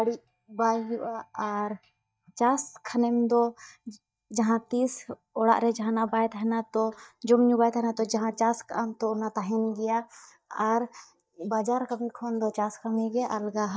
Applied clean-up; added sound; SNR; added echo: neural mask model DeepFilterNet 3.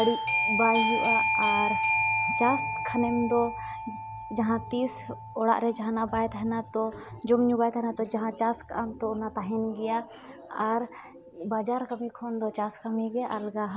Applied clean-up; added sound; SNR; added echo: none; Doorbell; 4 dB; none.